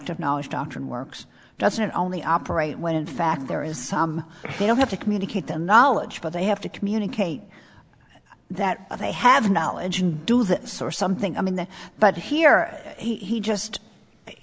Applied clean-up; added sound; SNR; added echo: none; none; none; none.